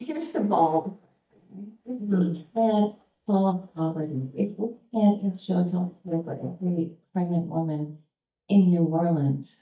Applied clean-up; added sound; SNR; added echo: neural mask model DeepFilterNet 3.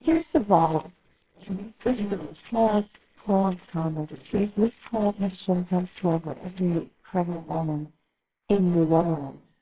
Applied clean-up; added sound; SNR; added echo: neural separator model SepFormer WHAMR!.